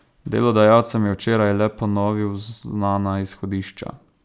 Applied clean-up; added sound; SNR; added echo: none; none; none; none.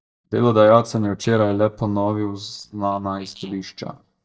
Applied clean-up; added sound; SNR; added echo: neural mask model DeepFilterNet 3.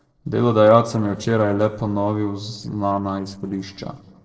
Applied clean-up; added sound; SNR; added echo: neural separator model SepFormer DNS4.